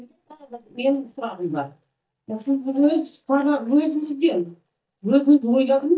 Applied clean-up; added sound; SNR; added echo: neural mask model DeepFilterNet 3.